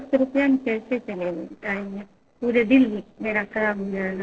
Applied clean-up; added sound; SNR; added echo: neural separator model SepFormer DNS4.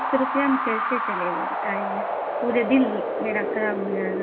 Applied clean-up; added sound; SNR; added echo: none; Wind; 0 dB; reverberation time 0.9 s.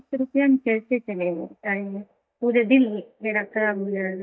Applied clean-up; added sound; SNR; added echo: neural mask model DeepFilterNet 3.